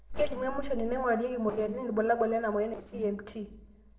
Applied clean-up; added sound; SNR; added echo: neural separator model SepFormer DNS4.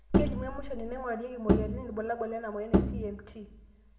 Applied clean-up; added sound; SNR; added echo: none; Bowed string instrument; -4 dB; reverberation time 0.7 s.